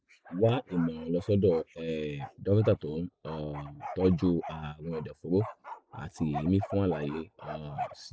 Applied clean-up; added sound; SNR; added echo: neural mask model Resemble Enhance denoiser.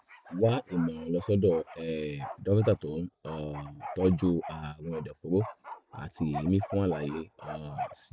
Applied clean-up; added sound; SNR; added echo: none; Bark; 14 dB; none.